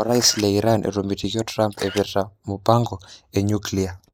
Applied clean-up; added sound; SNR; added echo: neural mask model Resemble Enhance denoiser.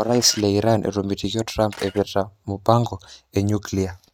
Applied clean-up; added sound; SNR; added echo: neural mask model RNNoise.